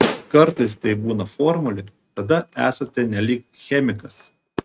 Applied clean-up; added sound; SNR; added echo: neural mask model RNNoise.